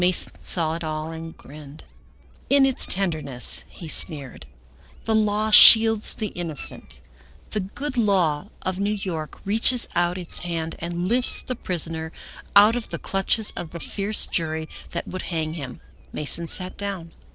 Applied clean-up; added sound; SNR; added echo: neural separator model SepFormer DNS4.